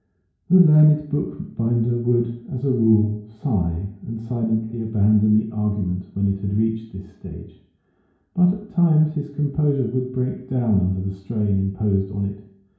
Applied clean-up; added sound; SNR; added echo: none; none; none; reverberation time 0.6 s.